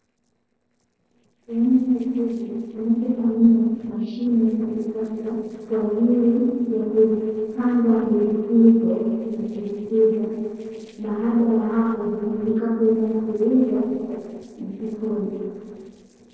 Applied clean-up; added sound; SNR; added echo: neural separator model SepFormer DNS4.